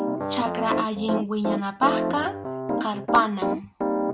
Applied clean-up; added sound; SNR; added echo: none; Piano; 1 dB; none.